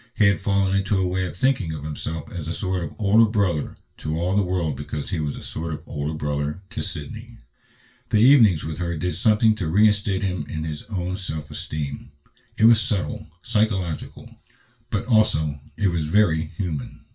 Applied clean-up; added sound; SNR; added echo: none; none; none; reverberation time 0.2 s.